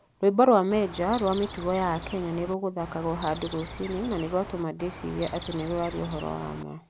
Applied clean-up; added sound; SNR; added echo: none; Chirp, tweet; 12 dB; none.